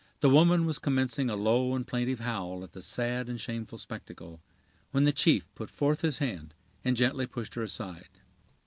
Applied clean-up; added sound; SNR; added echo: none; none; none; none.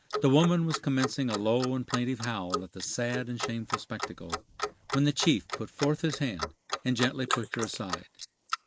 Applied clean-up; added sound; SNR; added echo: neural mask model Resemble Enhance denoiser.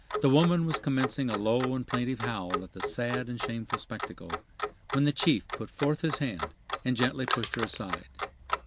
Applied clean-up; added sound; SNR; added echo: none; Clock + Crushing; 6 dB; none.